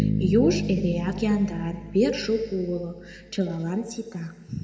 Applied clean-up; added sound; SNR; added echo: none; Bass guitar; 6 dB; reverberation time 1.9 s.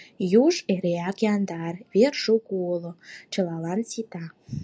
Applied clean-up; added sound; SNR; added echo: none; none; none; none.